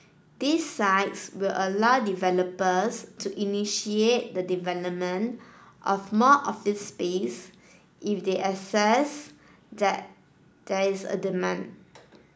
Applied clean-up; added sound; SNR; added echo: none; none; none; none.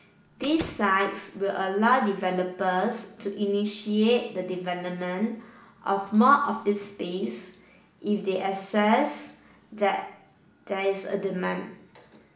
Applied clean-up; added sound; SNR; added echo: none; Slam; 14 dB; reverberation time 0.7 s.